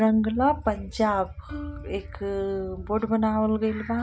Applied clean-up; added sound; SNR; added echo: none; Plucked string instrument; 19 dB; none.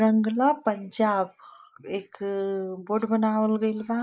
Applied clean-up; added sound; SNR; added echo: neural mask model Resemble Enhance denoiser.